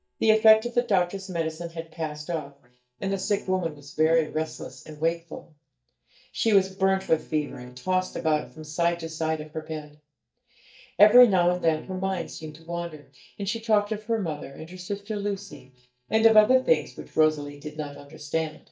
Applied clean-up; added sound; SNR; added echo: neural mask model DeepFilterNet 3.